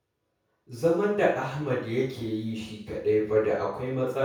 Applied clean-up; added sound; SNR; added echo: none; none; none; reverberation time 0.6 s.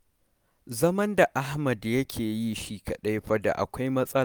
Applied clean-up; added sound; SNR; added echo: none; none; none; none.